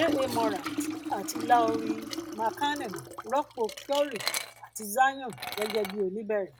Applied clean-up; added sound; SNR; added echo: none; Liquid; 6 dB; none.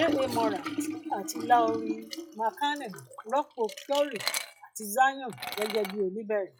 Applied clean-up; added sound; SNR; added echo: classical method log-MMSE.